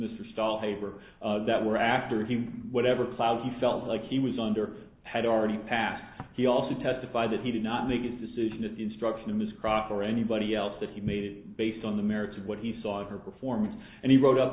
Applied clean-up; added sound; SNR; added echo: none; none; none; none.